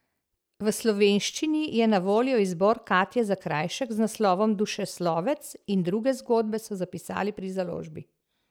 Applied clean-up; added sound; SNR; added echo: none; none; none; none.